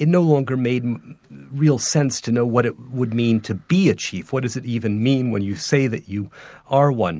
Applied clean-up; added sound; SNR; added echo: none; none; none; none.